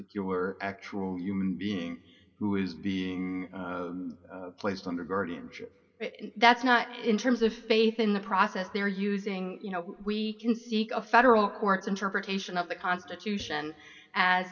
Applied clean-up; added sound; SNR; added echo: none; none; none; reverberation time 1.1 s.